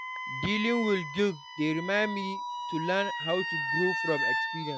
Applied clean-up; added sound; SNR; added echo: classical method Wiener filter.